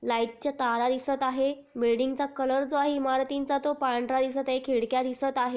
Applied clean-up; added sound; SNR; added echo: none; none; none; none.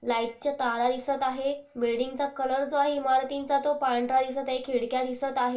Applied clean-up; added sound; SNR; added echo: none; none; none; reverberation time 0.2 s.